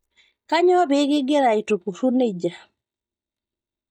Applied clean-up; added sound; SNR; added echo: neural mask model DeepFilterNet 3.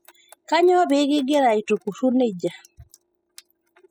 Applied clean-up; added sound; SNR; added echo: classical method spectral subtraction.